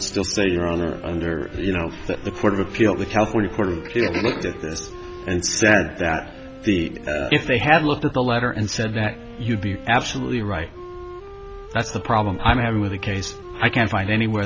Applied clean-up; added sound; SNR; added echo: none; Wind instrument, woodwind instrument; 17 dB; none.